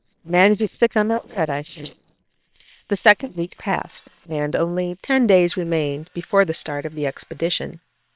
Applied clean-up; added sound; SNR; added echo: neural separator model SepFormer WHAM!.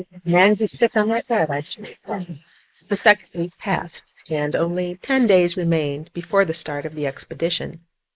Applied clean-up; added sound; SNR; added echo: neural mask model Resemble Enhance denoiser.